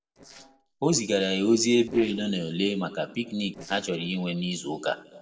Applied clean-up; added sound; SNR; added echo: neural separator model SepFormer DNS4.